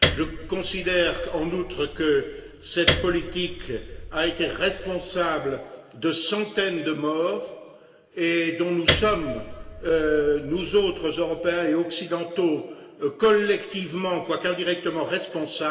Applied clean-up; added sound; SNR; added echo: none; Piano; 5 dB; reverberation time 1.7 s.